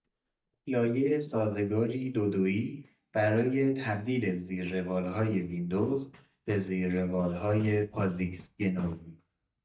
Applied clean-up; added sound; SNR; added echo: neural mask model DeepFilterNet 3.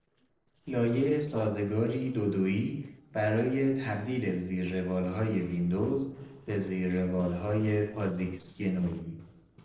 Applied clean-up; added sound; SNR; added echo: neural separator model SepFormer DNS4.